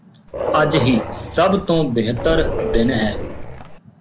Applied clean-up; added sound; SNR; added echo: none; Dog + Subway, metro, underground / Doorbell; 4 dB; none.